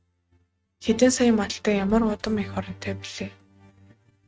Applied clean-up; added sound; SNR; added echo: neural mask model RNNoise.